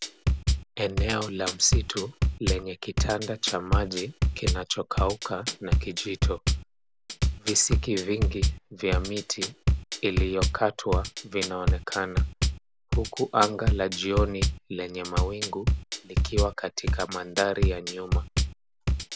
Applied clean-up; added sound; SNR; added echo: none; Bass drum / Drum kit; -3 dB; none.